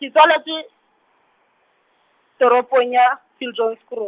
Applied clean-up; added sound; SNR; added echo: none; none; none; none.